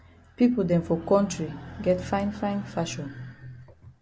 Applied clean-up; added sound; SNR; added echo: none; none; none; none.